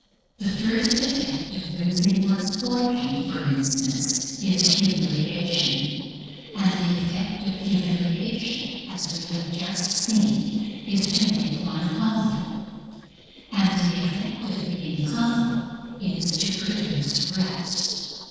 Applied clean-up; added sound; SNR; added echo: neural separator model SepFormer DNS4.